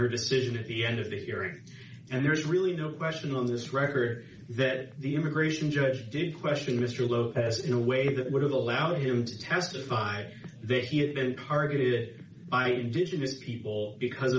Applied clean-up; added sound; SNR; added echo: none; none; none; none.